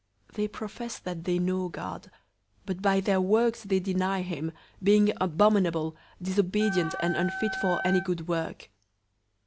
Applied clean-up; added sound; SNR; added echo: none; Wind instrument, woodwind instrument; 7 dB; none.